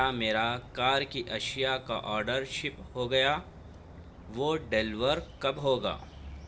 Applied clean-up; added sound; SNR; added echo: none; Bird; 15 dB; reverberation time 0.3 s.